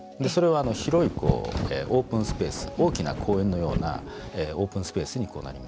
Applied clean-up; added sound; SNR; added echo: none; Wind; 6 dB; none.